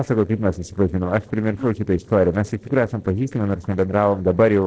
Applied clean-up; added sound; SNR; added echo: neural separator model SepFormer DNS4.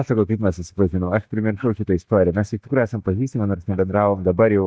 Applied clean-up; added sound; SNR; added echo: neural mask model DeepFilterNet 3.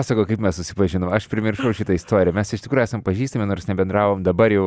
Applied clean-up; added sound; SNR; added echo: none; none; none; none.